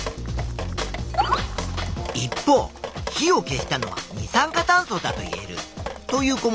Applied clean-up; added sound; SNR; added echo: none; Drip; 12 dB; none.